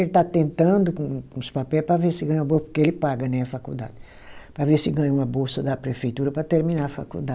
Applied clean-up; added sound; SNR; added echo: none; none; none; none.